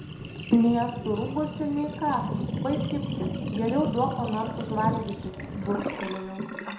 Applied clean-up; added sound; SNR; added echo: none; Sink (filling or washing); 4 dB; reverberation time 0.5 s.